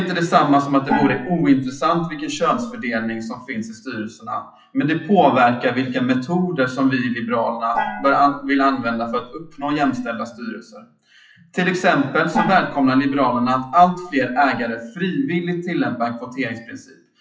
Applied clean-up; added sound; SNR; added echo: classical method WPE with log-MMSE.